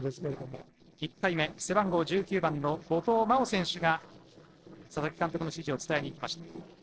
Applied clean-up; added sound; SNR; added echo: neural separator model SepFormer DNS4.